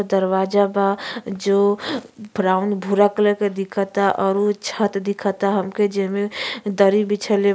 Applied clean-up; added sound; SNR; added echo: none; none; none; none.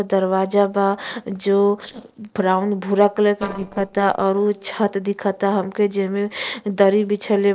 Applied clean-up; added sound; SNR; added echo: neural separator model SepFormer DNS4.